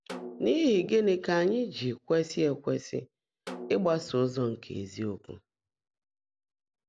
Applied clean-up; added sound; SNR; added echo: none; Snare drum; 18 dB; none.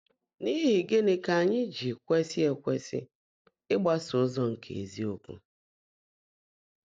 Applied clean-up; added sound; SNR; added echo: neural mask model DeepFilterNet 3.